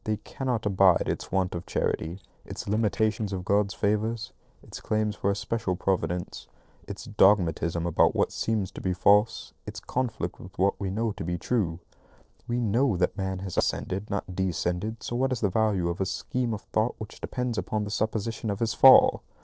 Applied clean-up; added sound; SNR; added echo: neural separator model SepFormer DNS4.